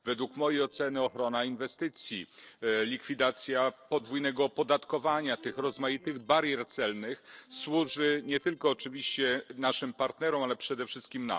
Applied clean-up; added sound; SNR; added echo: neural separator model SepFormer DNS4.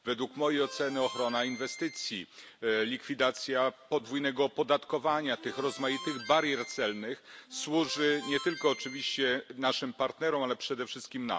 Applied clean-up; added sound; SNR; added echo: none; Harmonica; 14 dB; none.